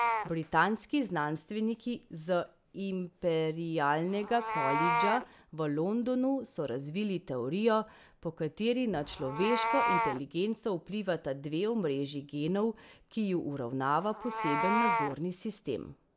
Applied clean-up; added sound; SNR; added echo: none; Meow; 5 dB; none.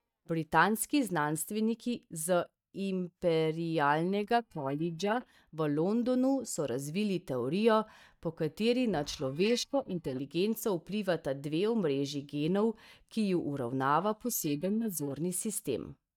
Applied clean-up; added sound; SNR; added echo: neural mask model DeepFilterNet 3.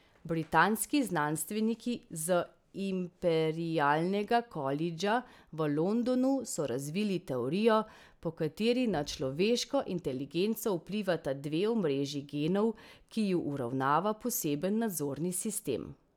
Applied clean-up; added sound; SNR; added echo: none; none; none; none.